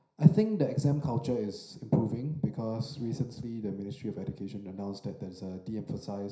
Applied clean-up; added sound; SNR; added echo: none; none; none; reverberation time 0.5 s.